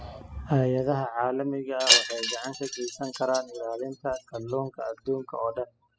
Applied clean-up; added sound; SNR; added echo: classical method spectral subtraction.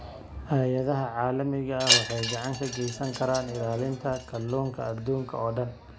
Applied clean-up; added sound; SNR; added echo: none; Wind chime; 3 dB; none.